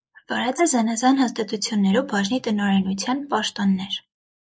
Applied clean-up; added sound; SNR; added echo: neural mask model Resemble Enhance denoiser.